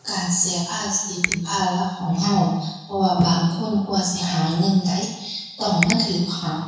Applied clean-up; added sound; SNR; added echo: none; Finger snapping; 9 dB; reverberation time 1.0 s.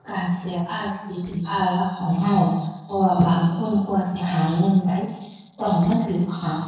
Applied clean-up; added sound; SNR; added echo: neural separator model SepFormer DNS4.